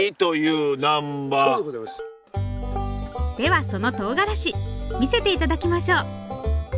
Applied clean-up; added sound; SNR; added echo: none; Bowed string instrument + Dishes, pots, and pans; 19 dB; none.